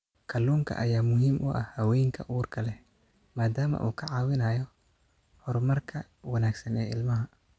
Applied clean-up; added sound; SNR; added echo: none; none; none; none.